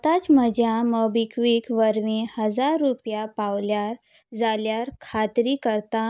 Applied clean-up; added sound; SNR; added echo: none; none; none; none.